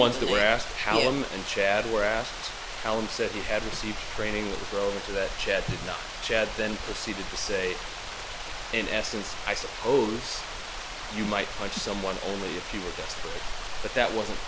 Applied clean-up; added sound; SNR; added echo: none; Water; 9 dB; none.